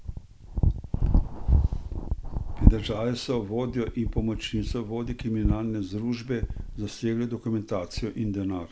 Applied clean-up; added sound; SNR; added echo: none; none; none; none.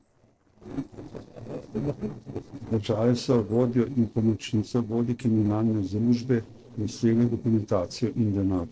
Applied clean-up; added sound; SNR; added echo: neural separator model SepFormer DNS4.